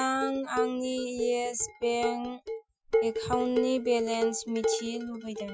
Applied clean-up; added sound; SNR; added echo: classical method Wiener filter.